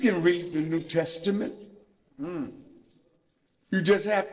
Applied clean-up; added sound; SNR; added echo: neural separator model SepFormer DNS4.